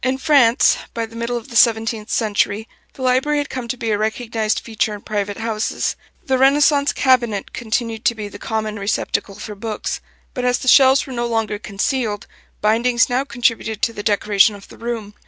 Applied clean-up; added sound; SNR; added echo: none; none; none; none.